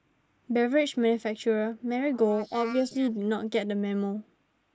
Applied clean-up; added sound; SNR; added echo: neural mask model Resemble Enhance denoiser.